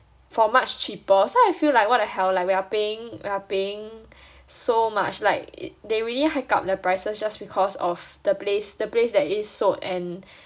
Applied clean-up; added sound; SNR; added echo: none; none; none; none.